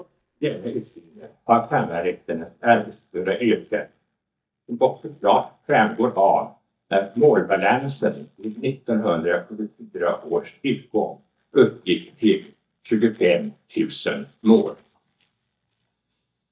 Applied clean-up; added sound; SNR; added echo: neural mask model DeepFilterNet 3.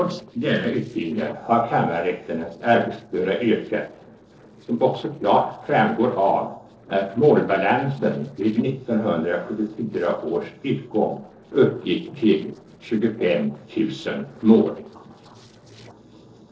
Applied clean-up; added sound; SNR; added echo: neural separator model SepFormer DNS4.